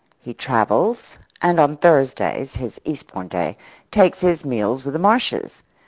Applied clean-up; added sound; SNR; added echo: none; none; none; none.